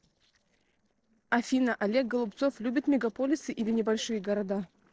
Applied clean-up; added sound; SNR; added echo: neural separator model SepFormer DNS4.